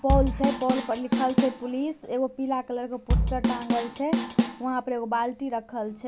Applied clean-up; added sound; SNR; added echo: none; Drum kit; -1 dB; none.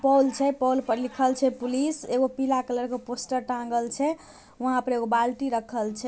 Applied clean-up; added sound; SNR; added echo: none; none; none; none.